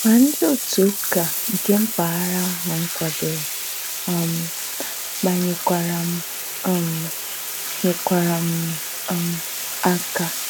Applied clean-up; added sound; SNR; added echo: none; Bathtub (filling or washing); 5 dB; none.